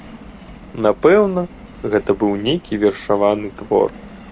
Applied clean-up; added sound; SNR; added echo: none; Subway, metro, underground; 20 dB; none.